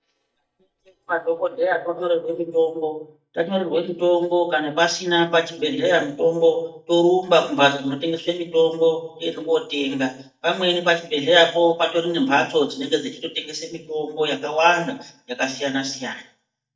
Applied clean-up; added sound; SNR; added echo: neural mask model DeepFilterNet 3.